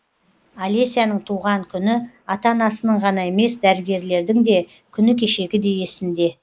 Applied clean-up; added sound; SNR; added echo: neural mask model Resemble Enhance denoiser.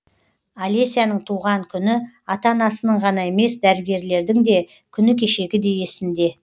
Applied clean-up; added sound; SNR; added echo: none; none; none; none.